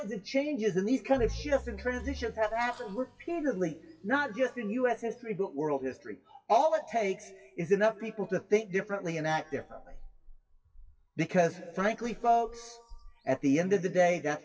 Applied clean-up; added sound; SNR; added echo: classical method WPE with log-MMSE.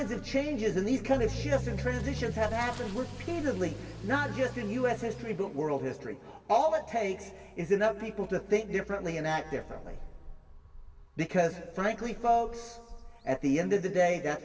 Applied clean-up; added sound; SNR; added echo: none; Accelerating, revving, vroom / Motor vehicle (road); 11 dB; reverberation time 2.6 s.